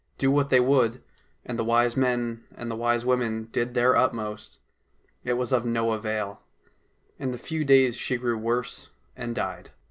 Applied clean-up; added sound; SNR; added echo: none; none; none; none.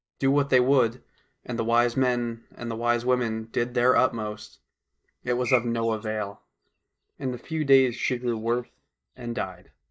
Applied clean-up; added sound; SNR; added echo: neural mask model DeepFilterNet 3.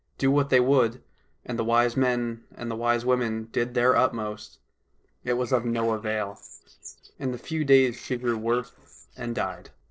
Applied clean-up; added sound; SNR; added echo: neural separator model SepFormer DNS4.